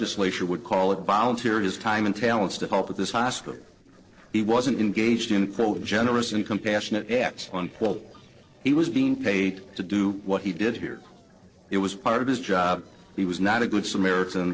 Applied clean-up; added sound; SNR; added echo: neural separator model SepFormer DNS4.